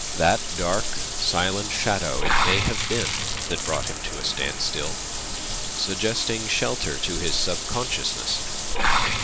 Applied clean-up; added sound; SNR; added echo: none; Bathtub (filling or washing) / Water; -2 dB; none.